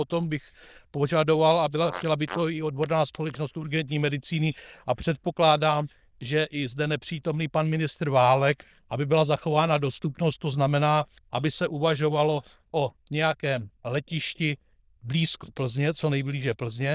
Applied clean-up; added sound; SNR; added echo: neural diffusion model UNIVERSE++.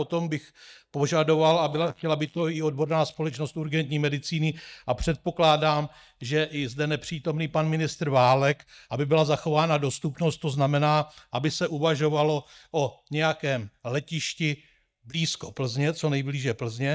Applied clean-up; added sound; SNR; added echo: neural mask model DeepFilterNet 3.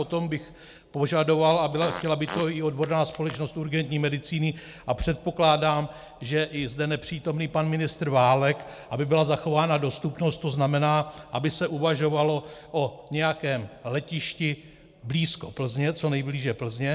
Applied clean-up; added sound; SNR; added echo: none; Fart; 14 dB; none.